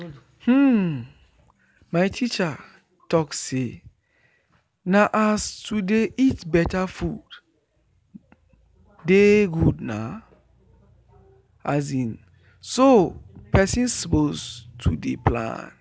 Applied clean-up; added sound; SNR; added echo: none; none; none; none.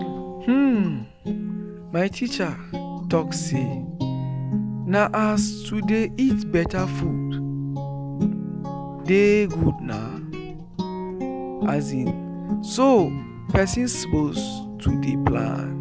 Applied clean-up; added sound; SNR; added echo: none; Guitar; 3 dB; none.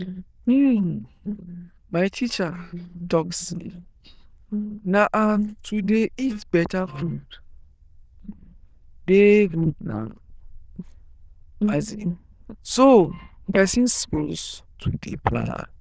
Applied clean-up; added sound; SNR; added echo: neural diffusion model UNIVERSE++.